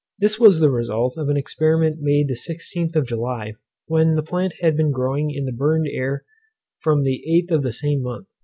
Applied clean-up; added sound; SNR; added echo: none; none; none; none.